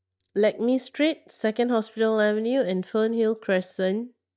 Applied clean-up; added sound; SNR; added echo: neural mask model DeepFilterNet 3.